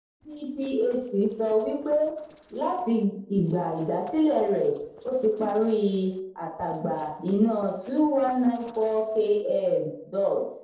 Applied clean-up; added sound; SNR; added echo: neural separator model SepFormer DNS4.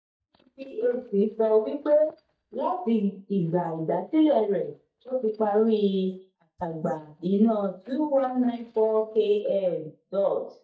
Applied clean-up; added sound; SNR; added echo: neural mask model DeepFilterNet 3.